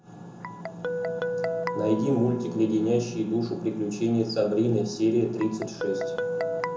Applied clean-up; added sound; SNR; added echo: none; Guitar; 7 dB; reverberation time 0.5 s.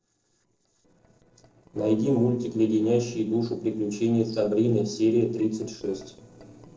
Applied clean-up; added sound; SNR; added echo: neural separator model SepFormer DNS4.